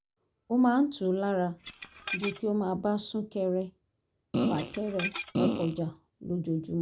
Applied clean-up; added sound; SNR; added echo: none; Dishes, pots, and pans / Glass + Fart; 2 dB; none.